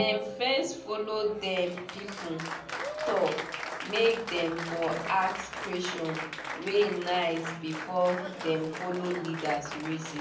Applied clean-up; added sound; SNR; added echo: none; Applause; 7 dB; reverberation time 0.6 s.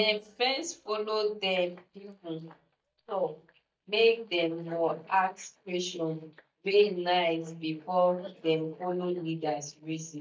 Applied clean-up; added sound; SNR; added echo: neural mask model DeepFilterNet 3.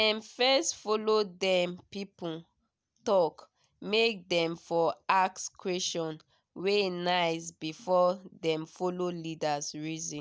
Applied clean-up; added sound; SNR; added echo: none; none; none; none.